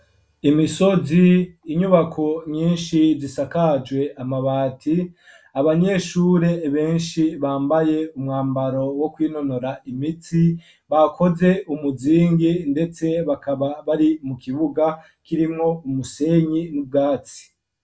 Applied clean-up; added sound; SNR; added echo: none; none; none; none.